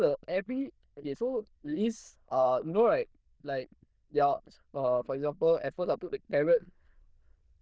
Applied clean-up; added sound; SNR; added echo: neural diffusion model UNIVERSE++.